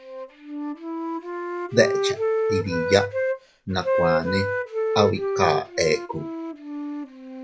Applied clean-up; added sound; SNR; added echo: none; Wind instrument, woodwind instrument; 0 dB; none.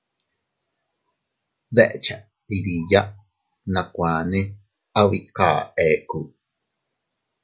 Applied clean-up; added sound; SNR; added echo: none; none; none; none.